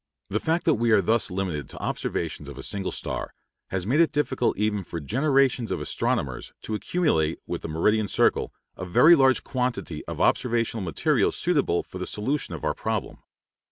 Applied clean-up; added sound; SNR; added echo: none; none; none; none.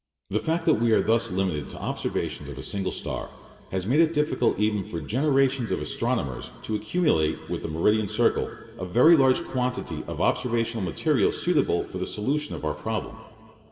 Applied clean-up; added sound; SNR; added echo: none; none; none; reverberation time 2.3 s.